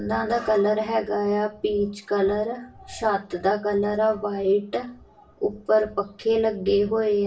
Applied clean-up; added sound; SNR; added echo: none; none; none; reverberation time 0.3 s.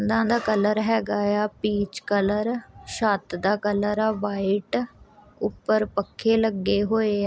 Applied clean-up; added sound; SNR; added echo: none; none; none; none.